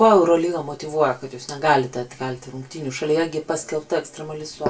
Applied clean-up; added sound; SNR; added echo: none; none; none; reverberation time 0.2 s.